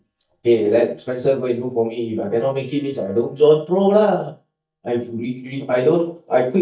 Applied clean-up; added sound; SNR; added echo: neural mask model DeepFilterNet 3.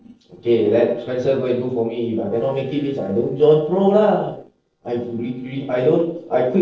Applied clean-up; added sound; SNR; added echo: neural separator model SepFormer DNS4.